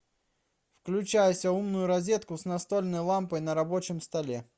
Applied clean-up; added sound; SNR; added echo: none; none; none; none.